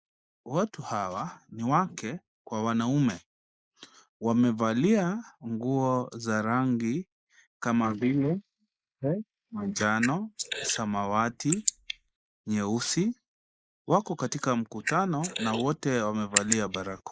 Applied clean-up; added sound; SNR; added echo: neural mask model Resemble Enhance denoiser.